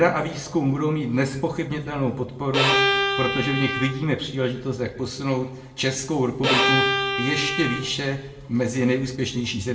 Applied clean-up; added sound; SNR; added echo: none; Bowed string instrument; -1 dB; reverberation time 0.6 s.